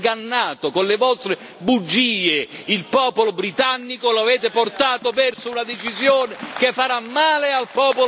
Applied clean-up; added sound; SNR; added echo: none; none; none; none.